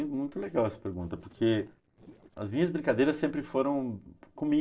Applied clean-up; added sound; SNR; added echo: neural separator model SepFormer DNS4.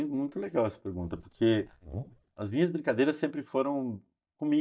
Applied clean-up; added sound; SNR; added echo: neural mask model DeepFilterNet 3.